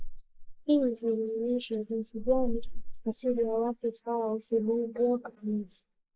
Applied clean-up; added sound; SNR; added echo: neural mask model Resemble Enhance denoiser.